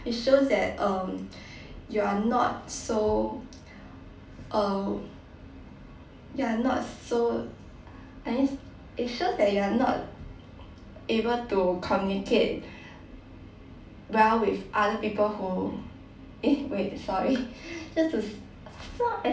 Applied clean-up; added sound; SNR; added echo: none; none; none; reverberation time 0.3 s.